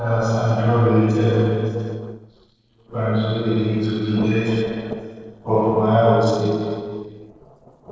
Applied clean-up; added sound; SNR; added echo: neural separator model SepFormer DNS4.